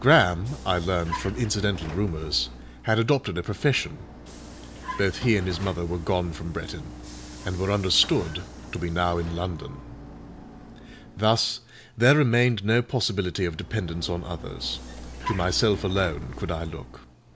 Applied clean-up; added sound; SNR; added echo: none; Vehicle; 13 dB; none.